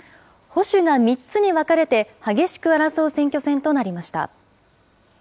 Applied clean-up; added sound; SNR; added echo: none; none; none; none.